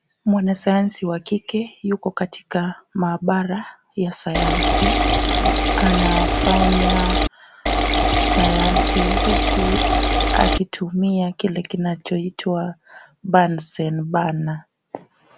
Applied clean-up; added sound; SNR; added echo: none; Liquid; -5 dB; none.